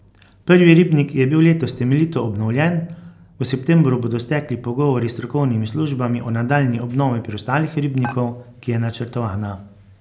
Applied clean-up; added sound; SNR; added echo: none; Dishes, pots, and pans; 18 dB; none.